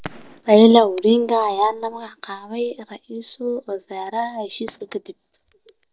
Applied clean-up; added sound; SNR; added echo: neural mask model DeepFilterNet 3.